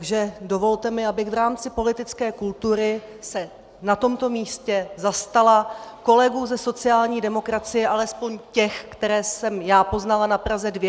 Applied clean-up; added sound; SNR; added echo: none; none; none; none.